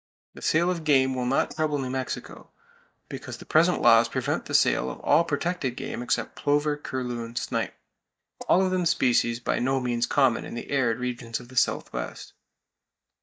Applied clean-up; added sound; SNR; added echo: neural mask model DeepFilterNet 3.